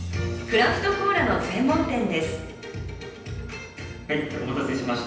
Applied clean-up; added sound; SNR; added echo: none; none; none; reverberation time 0.9 s.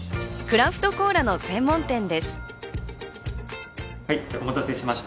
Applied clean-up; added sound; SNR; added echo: none; none; none; none.